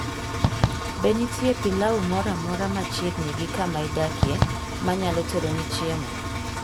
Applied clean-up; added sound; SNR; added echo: none; Engine + Fireworks; 0 dB; none.